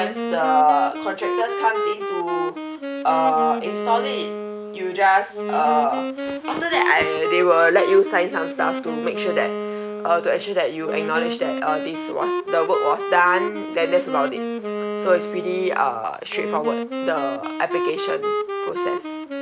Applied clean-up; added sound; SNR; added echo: none; Wind instrument, woodwind instrument; 5 dB; none.